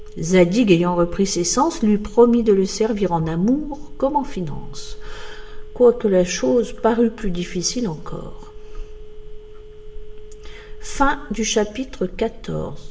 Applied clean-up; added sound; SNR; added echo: none; Telephone; 12 dB; reverberation time 0.7 s.